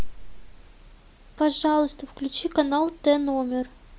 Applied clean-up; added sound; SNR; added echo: none; none; none; none.